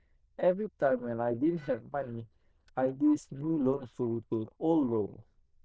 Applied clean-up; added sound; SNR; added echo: neural diffusion model UNIVERSE++.